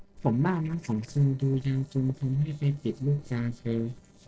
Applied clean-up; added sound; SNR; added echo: neural separator model SepFormer DNS4.